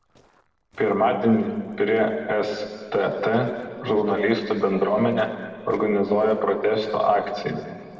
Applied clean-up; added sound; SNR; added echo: neural separator model SepFormer DNS4.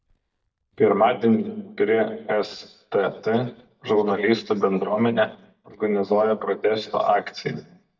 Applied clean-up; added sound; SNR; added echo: neural mask model DeepFilterNet 3.